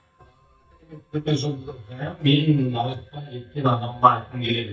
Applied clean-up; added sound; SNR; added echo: neural mask model DeepFilterNet 3.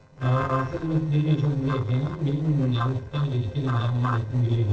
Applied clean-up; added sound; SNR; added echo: neural separator model SepFormer DNS4.